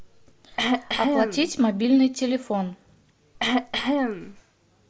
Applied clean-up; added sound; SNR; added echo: none; Cough; -1 dB; none.